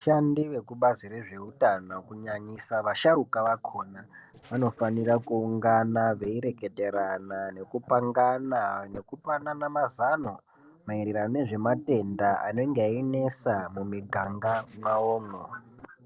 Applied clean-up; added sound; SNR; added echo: neural separator model SepFormer DNS4.